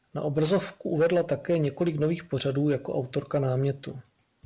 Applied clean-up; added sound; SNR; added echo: none; none; none; none.